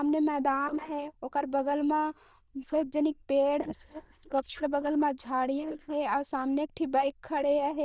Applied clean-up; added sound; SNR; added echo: neural diffusion model UNIVERSE++.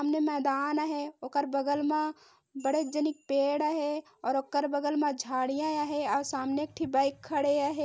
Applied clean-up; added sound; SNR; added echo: none; none; none; none.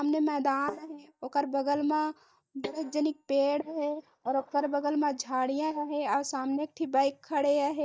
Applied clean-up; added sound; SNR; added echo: neural mask model DeepFilterNet 3.